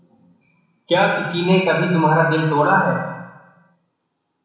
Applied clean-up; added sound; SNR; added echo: none; none; none; reverberation time 1.0 s.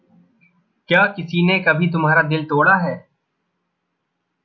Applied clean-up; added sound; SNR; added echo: none; none; none; none.